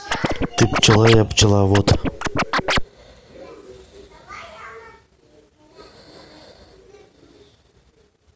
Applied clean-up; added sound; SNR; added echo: none; Scratching (performance technique); -1 dB; none.